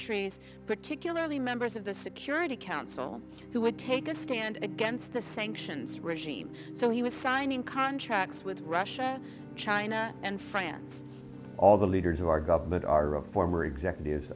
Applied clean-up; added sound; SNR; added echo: none; none; none; none.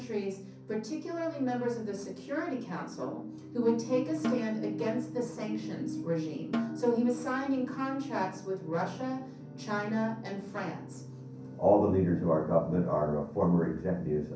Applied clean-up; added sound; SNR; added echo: none; Snare drum; 9 dB; reverberation time 0.6 s.